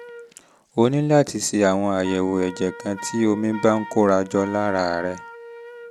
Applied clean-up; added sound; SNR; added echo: none; Wind instrument, woodwind instrument; 17 dB; none.